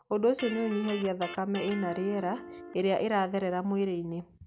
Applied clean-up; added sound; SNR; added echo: none; Electric guitar; 13 dB; none.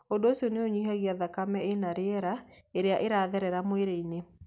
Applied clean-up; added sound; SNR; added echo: none; none; none; none.